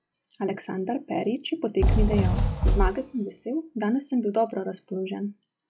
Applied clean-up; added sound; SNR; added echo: classical method log-MMSE.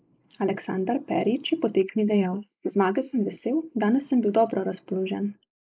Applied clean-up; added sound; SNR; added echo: neural mask model Resemble Enhance denoiser.